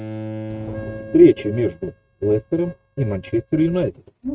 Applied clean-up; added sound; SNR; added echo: neural mask model RNNoise.